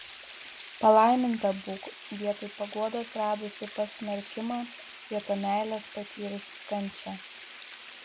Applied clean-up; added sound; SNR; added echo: none; Water; 16 dB; none.